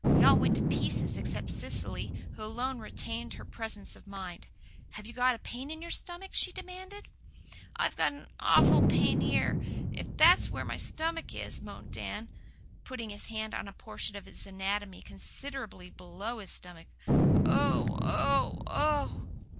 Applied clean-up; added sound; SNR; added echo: none; Thunder; -2 dB; none.